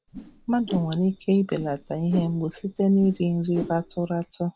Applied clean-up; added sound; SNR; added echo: none; Whoosh, swoosh, swish; 14 dB; none.